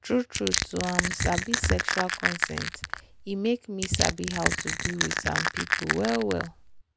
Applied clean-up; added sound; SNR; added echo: none; Crushing; 0 dB; none.